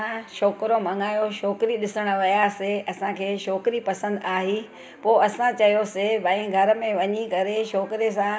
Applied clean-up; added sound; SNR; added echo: none; none; none; none.